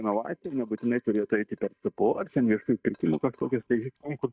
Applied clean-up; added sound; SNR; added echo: neural mask model DeepFilterNet 3.